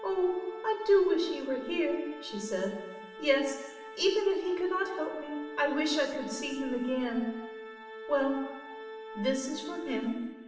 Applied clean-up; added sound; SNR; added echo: none; Organ; 12 dB; reverberation time 1.1 s.